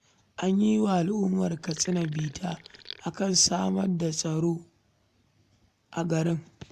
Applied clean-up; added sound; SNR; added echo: none; Sink (filling or washing); 18 dB; none.